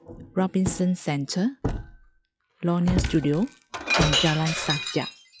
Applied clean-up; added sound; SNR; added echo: classical method log-MMSE.